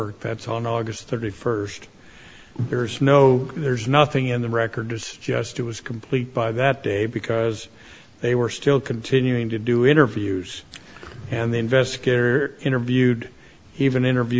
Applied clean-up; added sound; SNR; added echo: none; none; none; none.